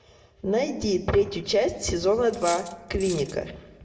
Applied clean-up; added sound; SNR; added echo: none; Cutlery, silverware; 15 dB; reverberation time 1.0 s.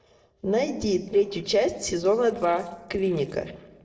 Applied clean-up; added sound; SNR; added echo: neural separator model SepFormer DNS4.